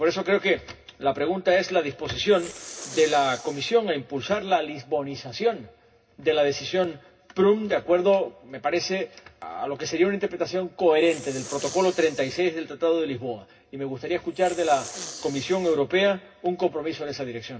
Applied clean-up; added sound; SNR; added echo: none; Respiratory sounds; 17 dB; reverberation time 0.4 s.